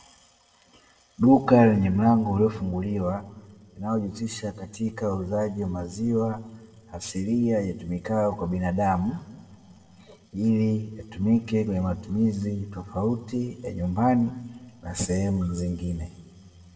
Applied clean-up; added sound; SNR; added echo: none; none; none; reverberation time 1.5 s.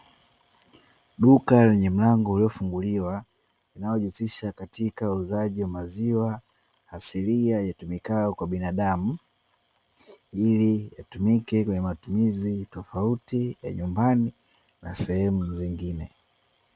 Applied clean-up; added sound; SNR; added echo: none; none; none; none.